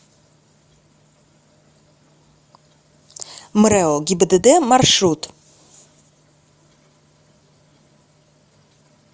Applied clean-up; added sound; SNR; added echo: none; none; none; none.